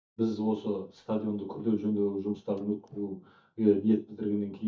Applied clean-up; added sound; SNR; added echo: neural mask model DeepFilterNet 3.